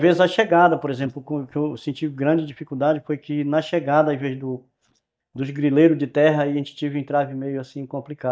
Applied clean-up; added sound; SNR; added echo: neural mask model DeepFilterNet 3.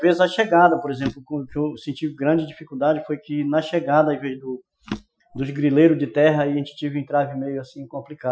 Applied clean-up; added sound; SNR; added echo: classical method Wiener filter.